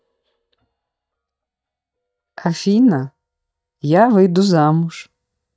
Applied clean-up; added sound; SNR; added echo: neural mask model DeepFilterNet 3.